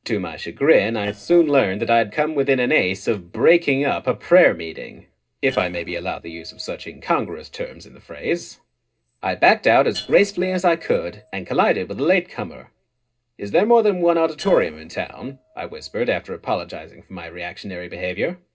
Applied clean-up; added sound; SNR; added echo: neural separator model SepFormer DNS4.